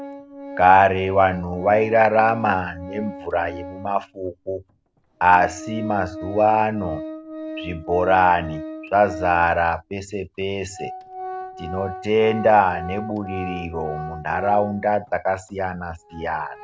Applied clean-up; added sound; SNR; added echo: none; Organ; 13 dB; none.